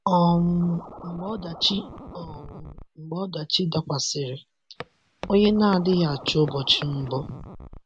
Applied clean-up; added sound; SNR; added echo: none; Scratching (performance technique) + Walk, footsteps; 16 dB; none.